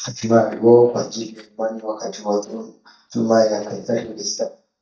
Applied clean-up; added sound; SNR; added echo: neural mask model DeepFilterNet 3.